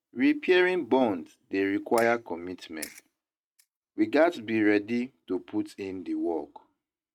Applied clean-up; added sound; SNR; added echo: neural mask model RNNoise.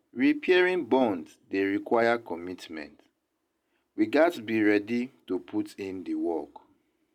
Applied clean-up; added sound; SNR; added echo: none; none; none; none.